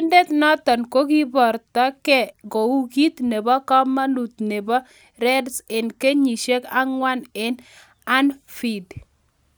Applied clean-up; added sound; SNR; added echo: none; none; none; none.